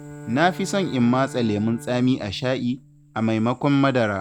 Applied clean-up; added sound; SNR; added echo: none; Bowed string instrument; 18 dB; none.